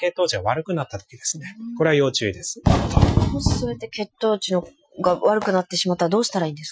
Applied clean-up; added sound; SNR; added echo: classical method Wiener filter.